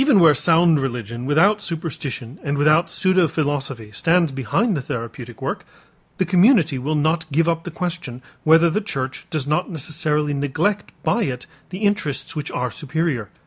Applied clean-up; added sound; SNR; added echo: none; none; none; none.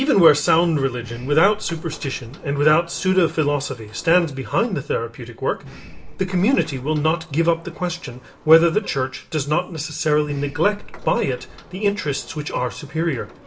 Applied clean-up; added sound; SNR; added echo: none; Sliding door; 18 dB; reverberation time 0.4 s.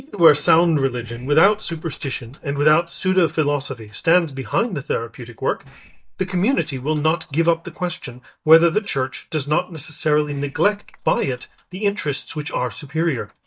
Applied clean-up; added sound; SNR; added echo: neural mask model DeepFilterNet 3.